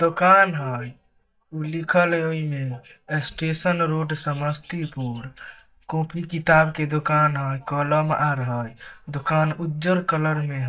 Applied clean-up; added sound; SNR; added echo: neural mask model DeepFilterNet 3.